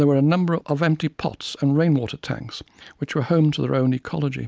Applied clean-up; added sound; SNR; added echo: none; none; none; none.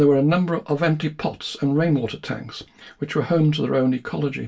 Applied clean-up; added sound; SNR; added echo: none; none; none; reverberation time 0.2 s.